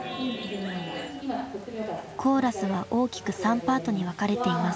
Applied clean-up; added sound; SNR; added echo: none; Rain; 18 dB; none.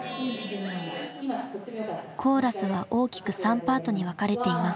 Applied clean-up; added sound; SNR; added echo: none; none; none; none.